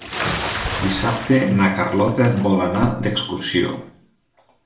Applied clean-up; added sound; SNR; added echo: none; Bathtub (filling or washing) / Splash, splatter; 10 dB; reverberation time 0.4 s.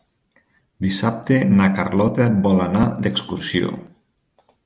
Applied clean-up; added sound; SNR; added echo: none; none; none; none.